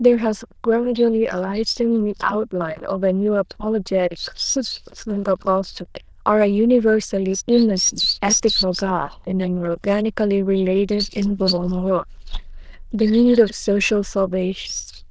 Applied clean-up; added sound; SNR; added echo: neural diffusion model UNIVERSE++.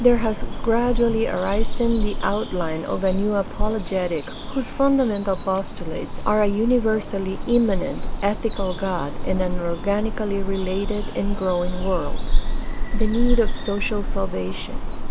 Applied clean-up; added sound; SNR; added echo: none; Bird vocalization, bird call, bird song; -1 dB; none.